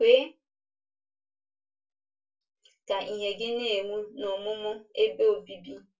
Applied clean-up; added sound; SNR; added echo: none; none; none; reverberation time 0.2 s.